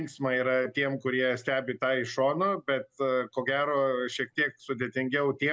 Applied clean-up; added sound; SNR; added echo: none; none; none; none.